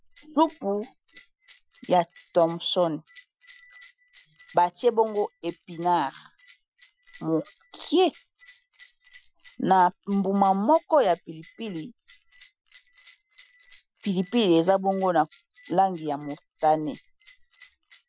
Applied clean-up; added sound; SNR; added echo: classical method Wiener filter.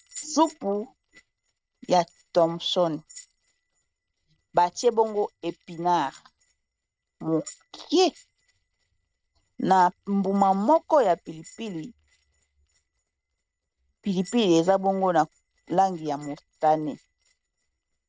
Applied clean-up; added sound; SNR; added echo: neural mask model RNNoise.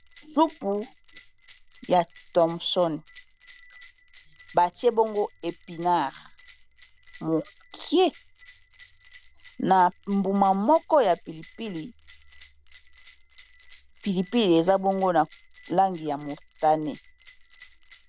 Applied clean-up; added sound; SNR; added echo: none; Bell; 12 dB; none.